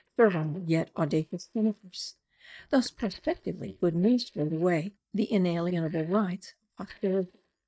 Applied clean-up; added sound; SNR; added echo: neural mask model DeepFilterNet 3.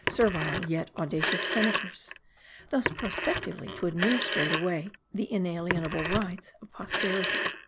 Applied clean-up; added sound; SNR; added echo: none; Telephone; 1 dB; none.